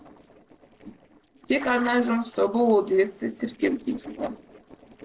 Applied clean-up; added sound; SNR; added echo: neural separator model SepFormer DNS4.